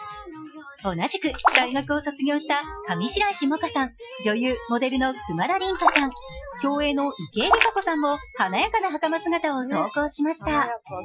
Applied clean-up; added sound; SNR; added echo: classical method Wiener filter.